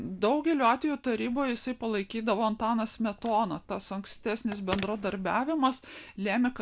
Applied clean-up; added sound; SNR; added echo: none; Telephone; 19 dB; none.